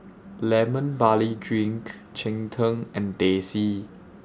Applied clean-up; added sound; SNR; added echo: none; none; none; none.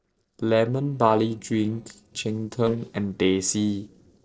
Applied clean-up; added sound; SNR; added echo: neural separator model SepFormer DNS4.